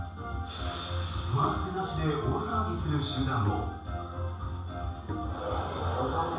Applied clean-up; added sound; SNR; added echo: none; Bowed string instrument; 13 dB; reverberation time 0.7 s.